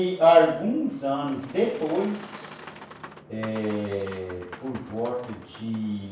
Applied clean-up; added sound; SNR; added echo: none; Boat, Water vehicle; 18 dB; reverberation time 0.7 s.